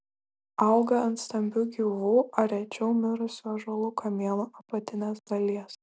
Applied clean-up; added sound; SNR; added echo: none; none; none; none.